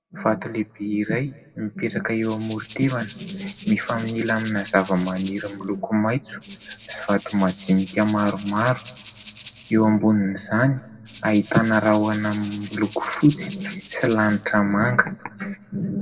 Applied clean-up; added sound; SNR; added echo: none; Rattle (instrument); 18 dB; reverberation time 2.3 s.